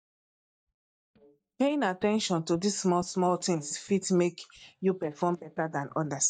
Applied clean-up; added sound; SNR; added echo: neural mask model DeepFilterNet 3.